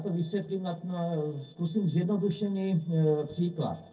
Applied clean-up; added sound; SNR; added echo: neural separator model SepFormer DNS4.